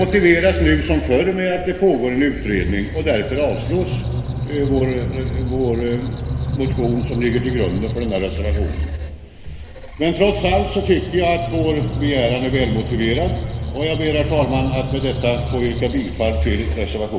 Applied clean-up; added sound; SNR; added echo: none; Squeak; 4 dB; reverberation time 2.7 s.